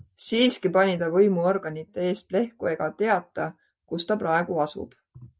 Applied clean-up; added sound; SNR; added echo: none; none; none; none.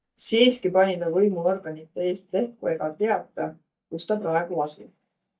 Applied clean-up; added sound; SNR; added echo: neural mask model DeepFilterNet 3.